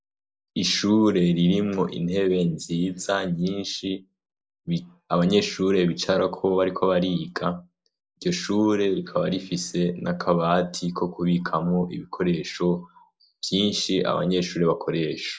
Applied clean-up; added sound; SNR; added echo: neural mask model Resemble Enhance denoiser.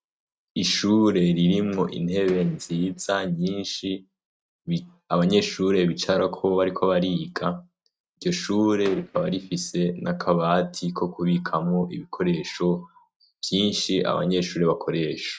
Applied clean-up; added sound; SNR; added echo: neural mask model RNNoise.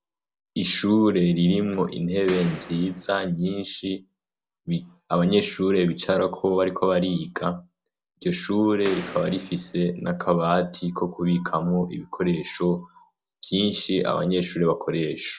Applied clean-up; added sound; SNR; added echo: none; Boom; 13 dB; none.